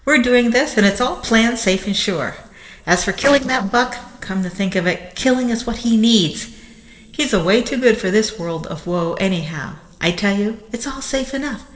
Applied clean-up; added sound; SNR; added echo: neural separator model SepFormer DNS4.